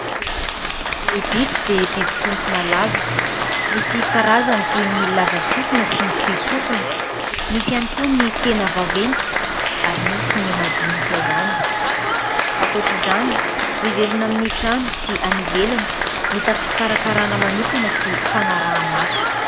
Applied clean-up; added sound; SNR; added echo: none; Applause / Crowd; -3 dB; none.